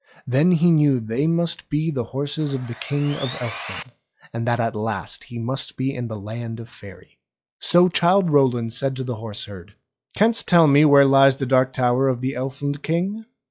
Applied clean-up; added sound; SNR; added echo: classical method log-MMSE.